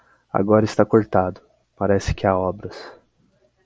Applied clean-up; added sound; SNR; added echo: none; none; none; none.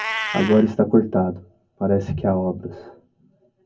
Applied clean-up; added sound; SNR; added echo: none; Meow; 12 dB; reverberation time 0.3 s.